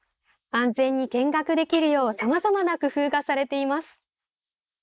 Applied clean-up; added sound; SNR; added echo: neural mask model Resemble Enhance denoiser.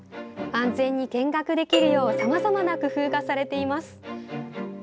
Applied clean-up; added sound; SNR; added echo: none; Doorbell; 2 dB; none.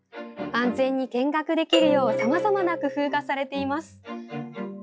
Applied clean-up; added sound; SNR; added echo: classical method log-MMSE.